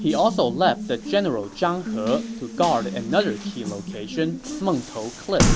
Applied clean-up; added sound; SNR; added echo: none; Water tap, faucet; 4 dB; none.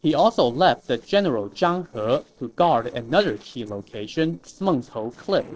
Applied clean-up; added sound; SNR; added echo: neural separator model SepFormer DNS4.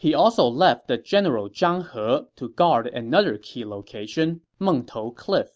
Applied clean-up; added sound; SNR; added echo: none; none; none; none.